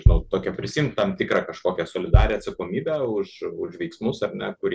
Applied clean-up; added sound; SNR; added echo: none; Bass drum; -1 dB; none.